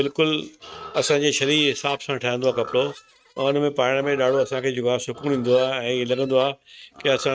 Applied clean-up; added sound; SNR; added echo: neural mask model RNNoise.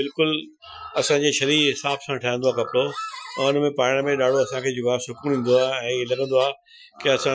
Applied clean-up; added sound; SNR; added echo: classical method Wiener filter.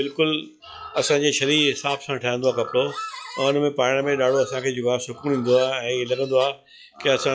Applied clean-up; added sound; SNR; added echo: classical method log-MMSE.